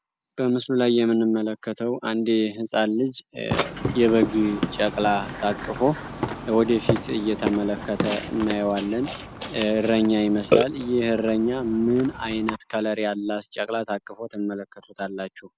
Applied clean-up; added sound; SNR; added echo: none; Burping, eructation; 8 dB; none.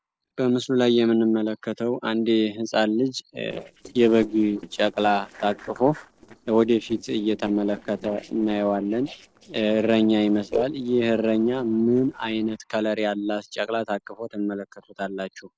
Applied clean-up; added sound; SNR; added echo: neural separator model SepFormer DNS4.